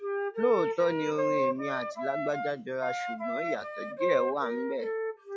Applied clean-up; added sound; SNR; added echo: classical method log-MMSE.